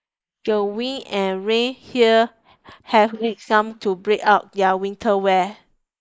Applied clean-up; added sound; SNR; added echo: neural mask model Resemble Enhance denoiser.